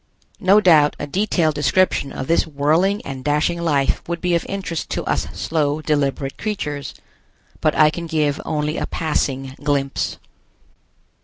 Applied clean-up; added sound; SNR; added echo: none; none; none; none.